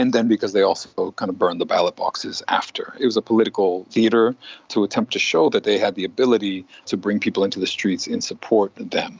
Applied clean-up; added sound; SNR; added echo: none; none; none; none.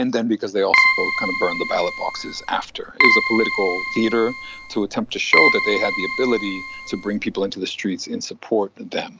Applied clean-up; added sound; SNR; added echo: none; Keyboard (musical); -1 dB; none.